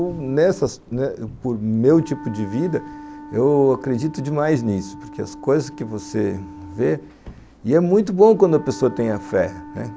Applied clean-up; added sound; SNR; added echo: none; Cupboard open or close + Wind instrument, woodwind instrument; 17 dB; none.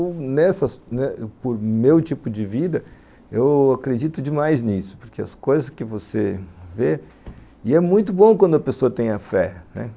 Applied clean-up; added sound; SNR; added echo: none; none; none; none.